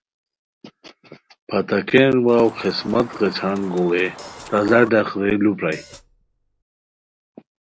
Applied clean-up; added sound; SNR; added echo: none; Chicken, rooster + Hi-hat; 18 dB; none.